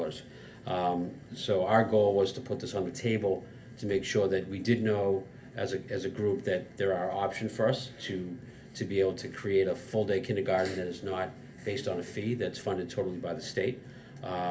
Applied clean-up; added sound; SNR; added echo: none; none; none; reverberation time 0.3 s.